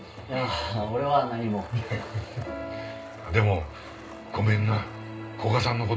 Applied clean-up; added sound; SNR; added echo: none; Skateboard; 18 dB; reverberation time 0.2 s.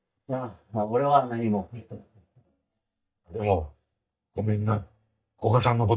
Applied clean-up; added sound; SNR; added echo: neural mask model DeepFilterNet 3.